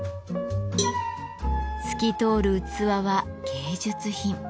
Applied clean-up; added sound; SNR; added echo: none; Cowbell; 12 dB; none.